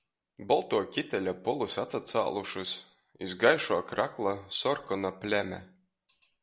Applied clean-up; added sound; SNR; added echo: none; none; none; none.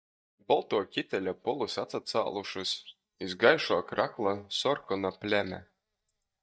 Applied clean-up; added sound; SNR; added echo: neural mask model DeepFilterNet 3.